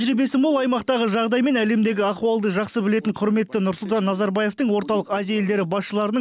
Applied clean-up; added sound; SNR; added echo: none; none; none; none.